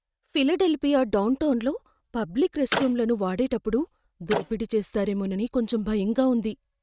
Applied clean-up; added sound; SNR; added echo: neural mask model RNNoise.